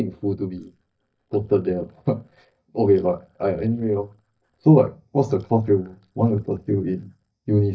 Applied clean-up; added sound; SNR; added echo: neural mask model DeepFilterNet 3.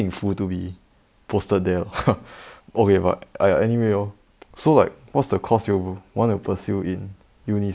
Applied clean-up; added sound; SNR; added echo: none; none; none; none.